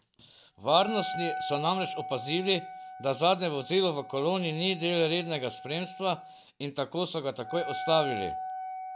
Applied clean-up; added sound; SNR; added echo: none; Wind instrument, woodwind instrument; 9 dB; none.